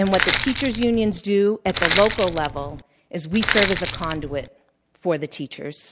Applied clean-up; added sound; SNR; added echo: none; Crushing; 3 dB; none.